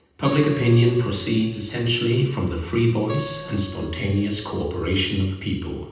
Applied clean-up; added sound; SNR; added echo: none; Acoustic guitar; 18 dB; reverberation time 0.9 s.